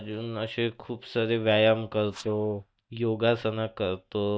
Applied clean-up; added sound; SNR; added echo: neural mask model DeepFilterNet 3.